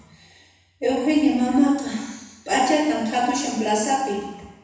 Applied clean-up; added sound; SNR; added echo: none; none; none; reverberation time 1.1 s.